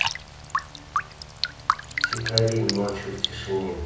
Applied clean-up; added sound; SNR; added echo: none; Raindrop; 0 dB; reverberation time 0.8 s.